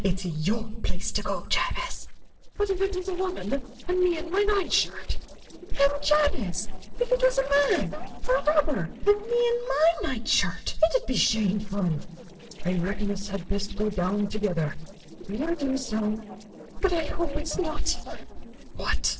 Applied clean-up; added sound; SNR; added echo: neural separator model SepFormer DNS4.